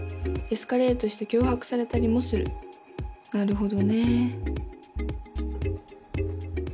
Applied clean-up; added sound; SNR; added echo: none; none; none; none.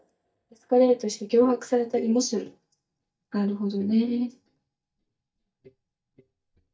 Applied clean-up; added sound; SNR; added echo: neural mask model DeepFilterNet 3.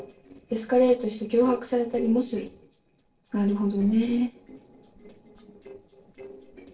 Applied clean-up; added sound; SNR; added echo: neural separator model SepFormer DNS4.